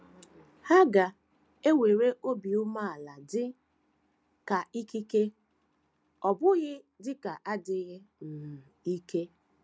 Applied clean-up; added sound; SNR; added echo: none; none; none; none.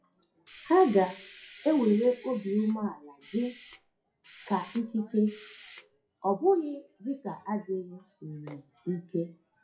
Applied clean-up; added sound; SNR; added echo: classical method WPE with log-MMSE.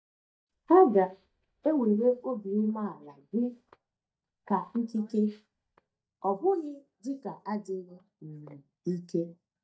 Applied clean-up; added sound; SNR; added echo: neural mask model DeepFilterNet 3.